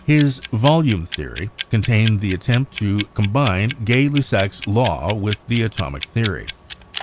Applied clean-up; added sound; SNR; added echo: none; Clock; 14 dB; none.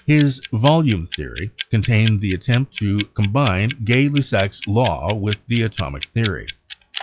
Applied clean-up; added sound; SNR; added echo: classical method log-MMSE.